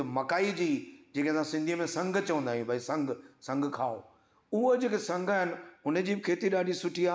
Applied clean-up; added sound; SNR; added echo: none; none; none; none.